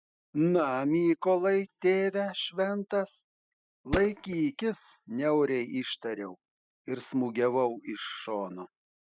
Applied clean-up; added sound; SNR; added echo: classical method spectral subtraction.